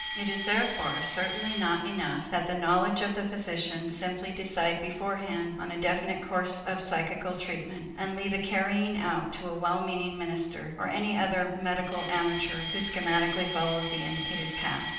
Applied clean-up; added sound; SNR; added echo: none; Alarm; 10 dB; reverberation time 0.8 s.